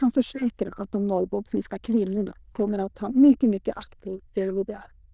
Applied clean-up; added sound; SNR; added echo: neural diffusion model UNIVERSE++.